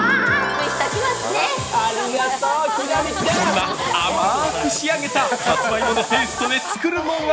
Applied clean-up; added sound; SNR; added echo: none; Hiss; 14 dB; none.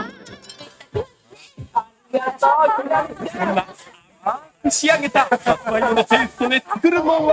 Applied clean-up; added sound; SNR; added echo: neural mask model RNNoise.